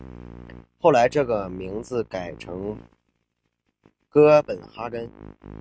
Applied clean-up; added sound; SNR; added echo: neural mask model RNNoise.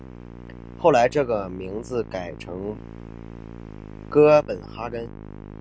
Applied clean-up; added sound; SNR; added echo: none; Musical instrument; 15 dB; none.